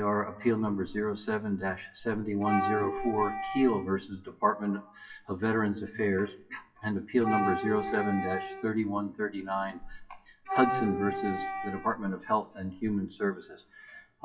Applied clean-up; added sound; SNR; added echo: classical method WPE with log-MMSE.